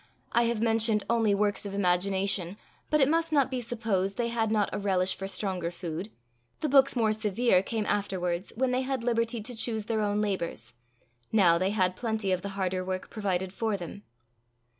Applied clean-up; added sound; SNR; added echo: none; none; none; none.